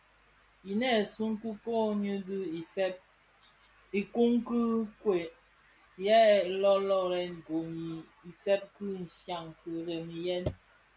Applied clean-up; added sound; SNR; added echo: none; none; none; none.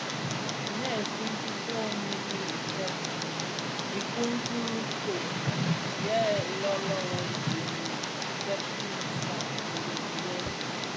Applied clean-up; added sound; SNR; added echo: none; Tick; -4 dB; none.